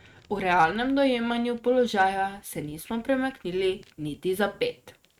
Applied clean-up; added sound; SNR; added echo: neural mask model RNNoise.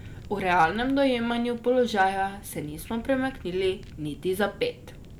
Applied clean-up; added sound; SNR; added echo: none; Fire; 17 dB; none.